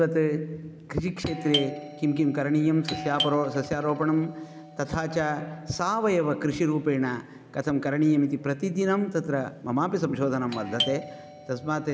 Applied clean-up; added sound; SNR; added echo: none; Doorbell; 13 dB; none.